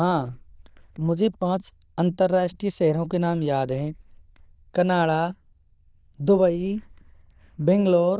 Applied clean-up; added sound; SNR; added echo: neural diffusion model UNIVERSE++.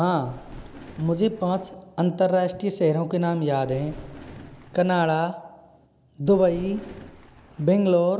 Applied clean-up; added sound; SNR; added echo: none; Thunder; 19 dB; none.